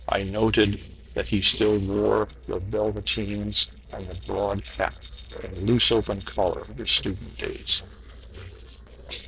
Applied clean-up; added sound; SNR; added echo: neural separator model SepFormer DNS4.